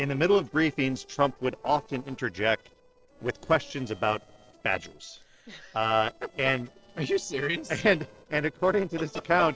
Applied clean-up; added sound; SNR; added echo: neural separator model SepFormer DNS4.